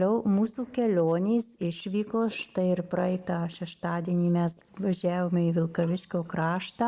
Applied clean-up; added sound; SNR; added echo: none; none; none; none.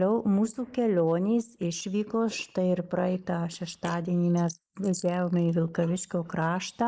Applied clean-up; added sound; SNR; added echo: neural mask model Resemble Enhance denoiser.